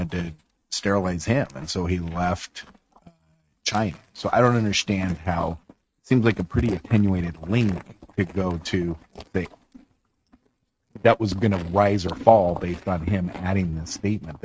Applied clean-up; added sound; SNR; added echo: neural mask model RNNoise.